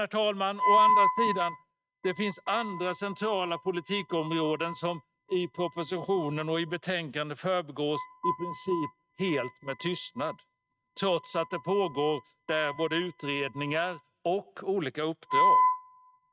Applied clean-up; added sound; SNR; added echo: neural mask model RNNoise.